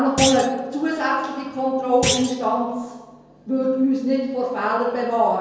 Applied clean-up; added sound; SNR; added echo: none; Thump, thud; 8 dB; reverberation time 1.2 s.